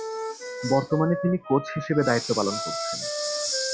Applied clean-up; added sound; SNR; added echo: classical method log-MMSE.